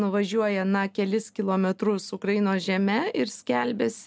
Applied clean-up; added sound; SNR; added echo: none; none; none; none.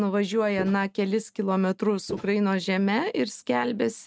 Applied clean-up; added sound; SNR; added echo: neural mask model RNNoise.